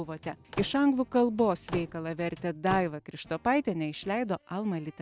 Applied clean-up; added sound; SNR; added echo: none; Slam / Microwave oven; 13 dB; none.